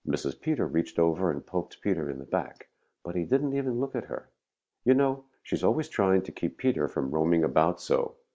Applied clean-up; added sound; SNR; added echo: none; none; none; none.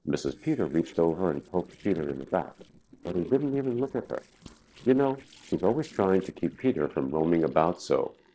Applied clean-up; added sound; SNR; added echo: neural separator model SepFormer DNS4.